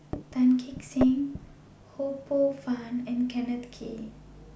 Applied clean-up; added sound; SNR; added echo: none; Microwave oven; 13 dB; none.